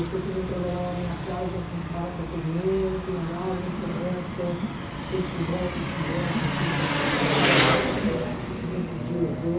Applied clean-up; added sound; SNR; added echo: none; Engine; -2 dB; reverberation time 0.6 s.